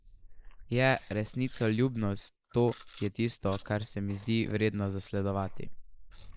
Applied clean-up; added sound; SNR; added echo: neural mask model Resemble Enhance denoiser.